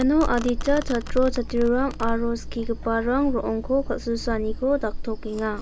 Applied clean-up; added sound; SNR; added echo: none; Domestic sounds, home sounds; 5 dB; none.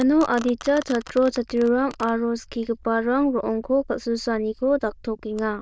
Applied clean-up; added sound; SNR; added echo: neural diffusion model UNIVERSE++.